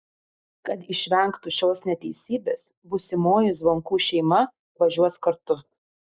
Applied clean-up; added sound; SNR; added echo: neural mask model Resemble Enhance denoiser.